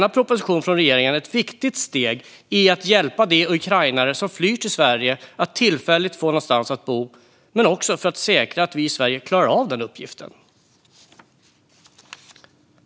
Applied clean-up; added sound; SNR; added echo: none; none; none; none.